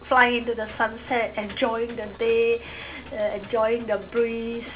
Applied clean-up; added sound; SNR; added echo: none; Engine / Mechanisms; 20 dB; reverberation time 0.3 s.